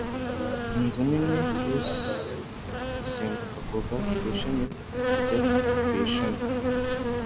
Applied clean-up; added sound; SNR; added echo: none; Insect; -3 dB; none.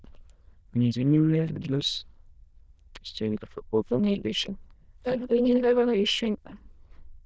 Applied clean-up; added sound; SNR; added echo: neural diffusion model UNIVERSE++.